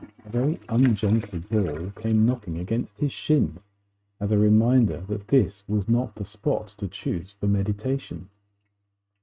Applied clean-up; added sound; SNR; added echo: neural mask model RNNoise.